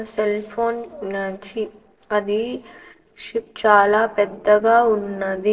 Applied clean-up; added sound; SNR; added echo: neural separator model SepFormer DNS4.